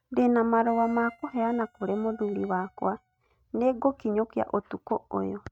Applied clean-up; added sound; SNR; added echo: neural mask model RNNoise.